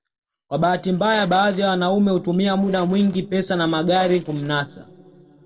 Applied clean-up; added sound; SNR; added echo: neural separator model SepFormer DNS4.